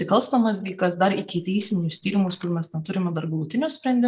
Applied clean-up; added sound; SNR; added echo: neural mask model DeepFilterNet 3.